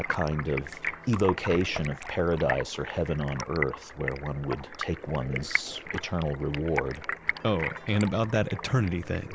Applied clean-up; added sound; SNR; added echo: none; Stream; 7 dB; none.